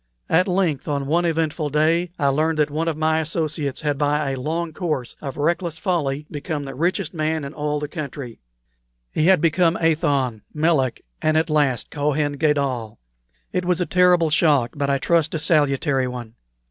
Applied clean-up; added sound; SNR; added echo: none; none; none; none.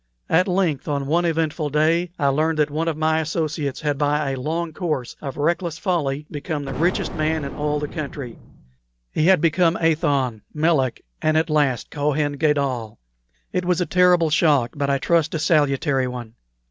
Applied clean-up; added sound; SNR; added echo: none; Explosion; 10 dB; none.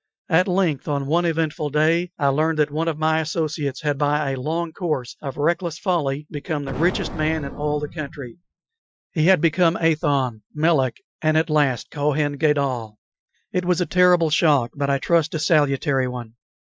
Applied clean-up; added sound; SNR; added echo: classical method Wiener filter.